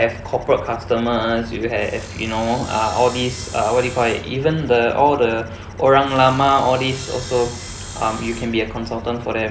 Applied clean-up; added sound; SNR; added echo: none; Sawing; 18 dB; none.